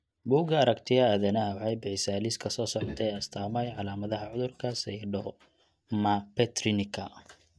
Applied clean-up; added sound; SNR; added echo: neural mask model DeepFilterNet 3.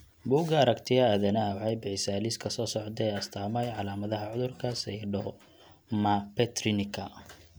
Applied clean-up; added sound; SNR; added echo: none; none; none; none.